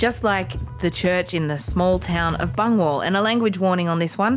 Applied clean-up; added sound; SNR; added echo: none; none; none; none.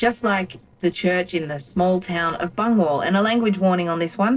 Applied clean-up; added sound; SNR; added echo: neural separator model SepFormer DNS4.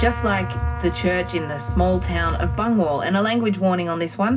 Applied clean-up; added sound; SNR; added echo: none; Trumpet; 16 dB; reverberation time 0.4 s.